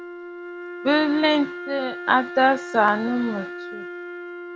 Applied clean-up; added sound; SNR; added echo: none; Wind instrument, woodwind instrument; 11 dB; none.